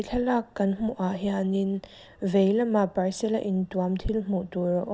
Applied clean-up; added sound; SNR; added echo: none; none; none; none.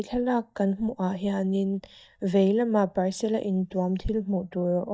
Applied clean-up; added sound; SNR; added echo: neural mask model DeepFilterNet 3.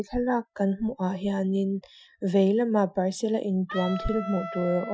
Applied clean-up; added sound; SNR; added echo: classical method Wiener filter.